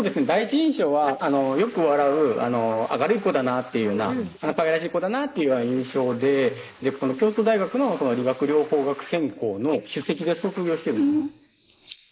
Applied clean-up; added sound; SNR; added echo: neural mask model Resemble Enhance denoiser.